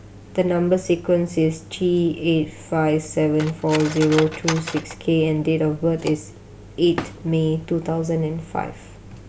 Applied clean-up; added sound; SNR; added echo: none; Cutlery, silverware; 15 dB; none.